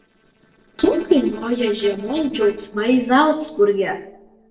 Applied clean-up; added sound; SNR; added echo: neural separator model SepFormer DNS4.